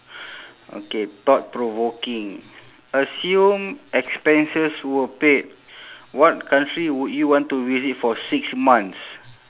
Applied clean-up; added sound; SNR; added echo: none; none; none; none.